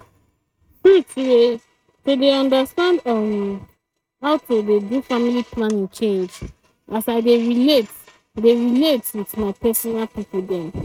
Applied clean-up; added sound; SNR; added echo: neural mask model RNNoise.